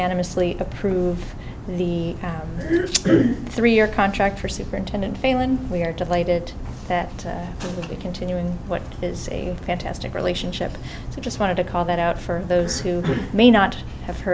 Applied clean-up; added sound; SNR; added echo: none; none; none; none.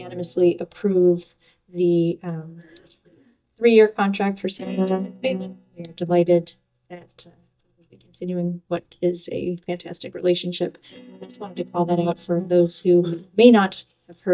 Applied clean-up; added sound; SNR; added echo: neural mask model DeepFilterNet 3.